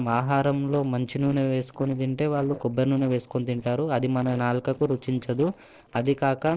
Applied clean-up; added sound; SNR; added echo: neural separator model SepFormer DNS4.